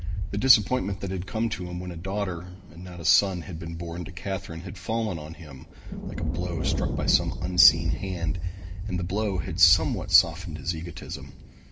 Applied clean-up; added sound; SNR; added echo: none; Thunder; 4 dB; reverberation time 1.6 s.